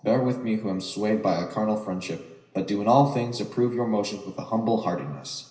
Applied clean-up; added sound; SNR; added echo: none; none; none; reverberation time 0.9 s.